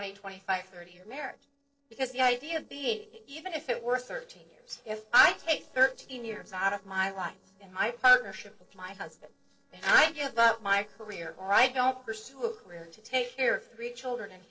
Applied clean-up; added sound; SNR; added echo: neural separator model SepFormer DNS4.